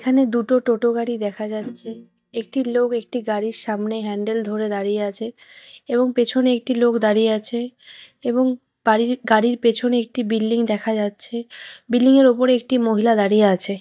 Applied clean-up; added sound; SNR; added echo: neural mask model DeepFilterNet 3.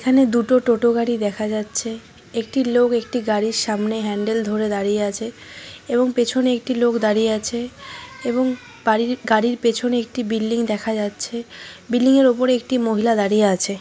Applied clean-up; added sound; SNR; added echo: none; none; none; none.